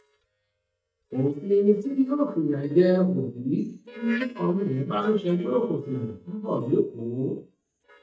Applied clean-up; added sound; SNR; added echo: neural mask model DeepFilterNet 3.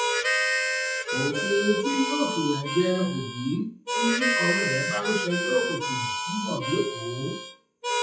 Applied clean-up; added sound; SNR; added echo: classical method WPE with log-MMSE.